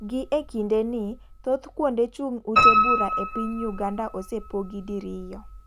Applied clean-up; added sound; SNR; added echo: none; Piano; -1 dB; none.